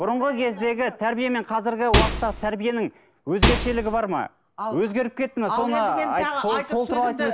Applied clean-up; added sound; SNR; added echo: none; Microwave oven; -2 dB; none.